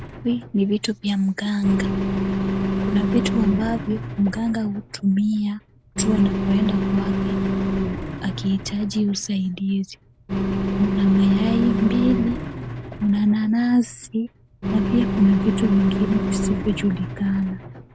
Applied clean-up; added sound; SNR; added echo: none; Engine; 2 dB; none.